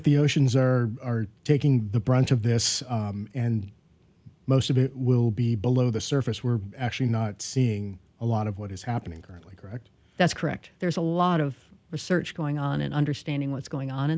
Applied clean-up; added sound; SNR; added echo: none; none; none; none.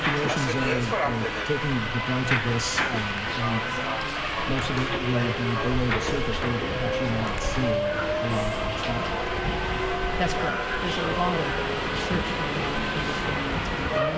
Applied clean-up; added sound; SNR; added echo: none; Subway, metro, underground; -4 dB; reverberation time 2.2 s.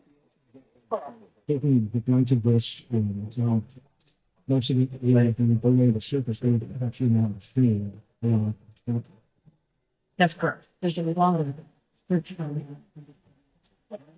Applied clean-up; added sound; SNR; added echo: neural mask model DeepFilterNet 3.